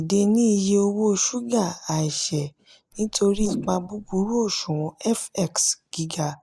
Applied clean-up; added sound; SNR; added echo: neural mask model Resemble Enhance denoiser.